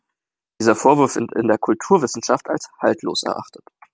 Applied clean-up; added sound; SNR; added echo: none; none; none; none.